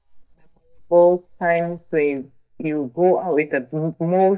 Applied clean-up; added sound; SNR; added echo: neural mask model DeepFilterNet 3.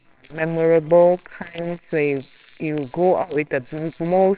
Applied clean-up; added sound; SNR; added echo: neural separator model SepFormer WHAMR!.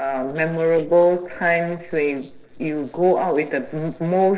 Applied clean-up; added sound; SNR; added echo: neural separator model SepFormer DNS4.